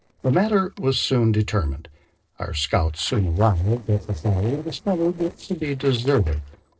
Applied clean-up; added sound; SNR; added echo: neural separator model SepFormer DNS4.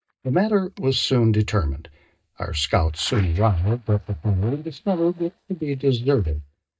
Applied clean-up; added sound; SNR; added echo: neural mask model DeepFilterNet 3.